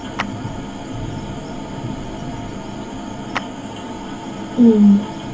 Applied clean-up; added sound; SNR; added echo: none; Clapping; 15 dB; reverberation time 0.3 s.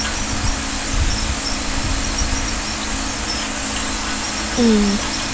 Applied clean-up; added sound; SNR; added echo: none; none; none; none.